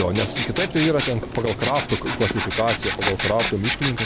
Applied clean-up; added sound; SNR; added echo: none; Writing; 4 dB; none.